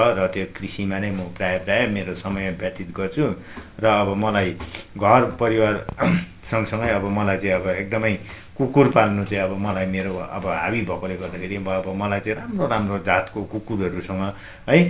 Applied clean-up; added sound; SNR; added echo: none; none; none; none.